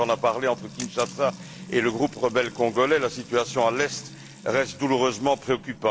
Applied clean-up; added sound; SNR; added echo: none; Camera + Trickle, dribble / Water tap, faucet / Music; 16 dB; none.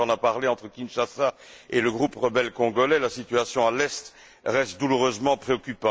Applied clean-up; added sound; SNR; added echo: none; none; none; none.